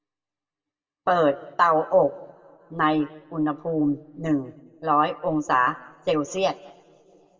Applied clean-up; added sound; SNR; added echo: none; none; none; reverberation time 1.5 s.